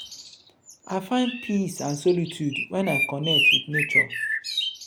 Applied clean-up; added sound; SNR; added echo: none; Bird; -1 dB; none.